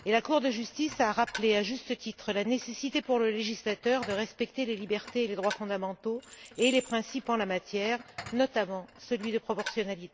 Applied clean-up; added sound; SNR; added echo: none; Dishes, pots, and pans + Keys jangling; 17 dB; none.